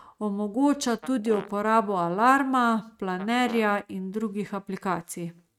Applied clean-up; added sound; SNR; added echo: neural mask model RNNoise.